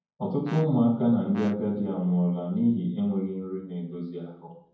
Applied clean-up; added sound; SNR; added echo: none; Brass instrument; 19 dB; reverberation time 0.9 s.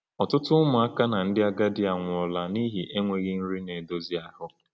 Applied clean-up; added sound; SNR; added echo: none; none; none; none.